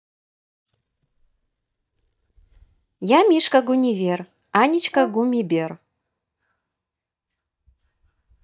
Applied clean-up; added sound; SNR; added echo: neural mask model DeepFilterNet 3.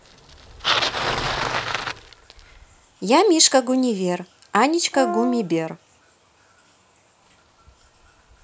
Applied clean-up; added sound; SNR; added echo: none; Bicycle + Brass instrument; 7 dB; none.